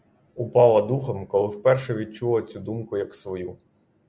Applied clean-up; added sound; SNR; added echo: none; none; none; none.